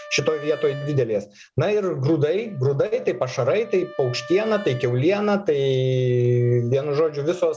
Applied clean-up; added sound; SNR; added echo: none; Wind instrument, woodwind instrument; 19 dB; none.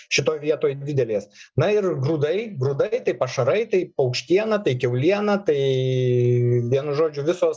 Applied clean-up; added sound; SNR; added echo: neural mask model DeepFilterNet 3.